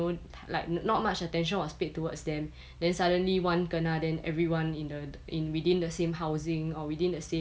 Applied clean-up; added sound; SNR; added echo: none; none; none; none.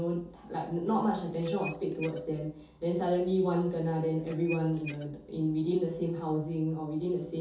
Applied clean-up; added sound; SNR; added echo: none; Squeak / Dishes, pots, and pans; 10 dB; reverberation time 0.5 s.